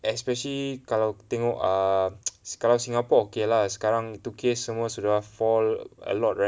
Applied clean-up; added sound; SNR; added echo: none; none; none; none.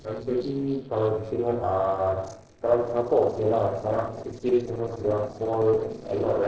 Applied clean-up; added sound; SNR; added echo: neural separator model SepFormer DNS4.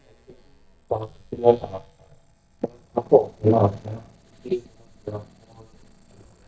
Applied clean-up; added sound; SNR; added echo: neural mask model DeepFilterNet 3.